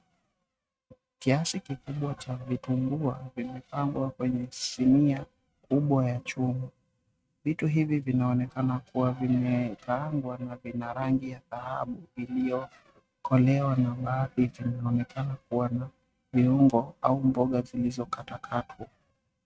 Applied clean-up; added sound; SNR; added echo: neural mask model RNNoise.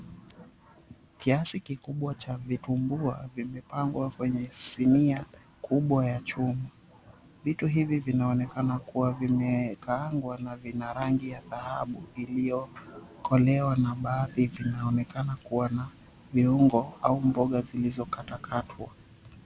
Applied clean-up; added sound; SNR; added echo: none; none; none; none.